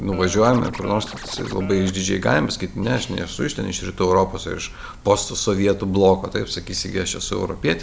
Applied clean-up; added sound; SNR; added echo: none; Scratching (performance technique); 14 dB; none.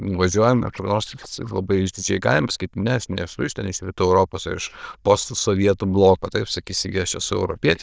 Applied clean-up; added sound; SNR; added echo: neural diffusion model UNIVERSE++.